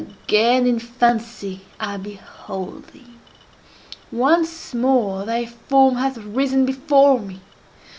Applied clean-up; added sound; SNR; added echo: none; none; none; none.